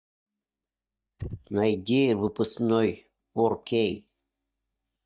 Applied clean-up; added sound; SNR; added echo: neural mask model DeepFilterNet 3.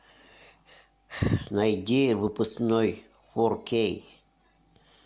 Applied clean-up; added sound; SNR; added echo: none; none; none; none.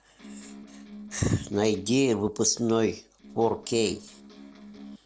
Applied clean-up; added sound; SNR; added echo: neural separator model SepFormer DNS4.